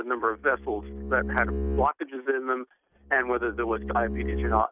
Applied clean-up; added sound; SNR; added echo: neural mask model RNNoise.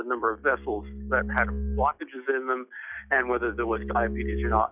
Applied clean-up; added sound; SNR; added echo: classical method log-MMSE.